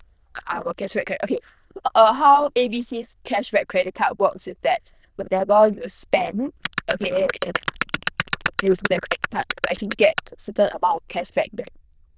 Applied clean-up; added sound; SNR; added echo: neural diffusion model UNIVERSE++.